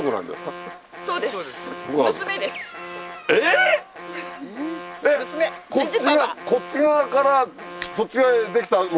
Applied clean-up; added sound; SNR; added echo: none; Alarm; 15 dB; none.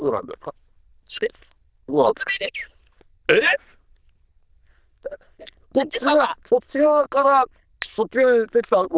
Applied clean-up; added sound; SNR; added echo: neural diffusion model UNIVERSE++.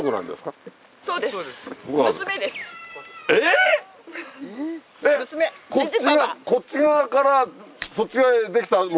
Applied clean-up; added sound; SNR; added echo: none; none; none; none.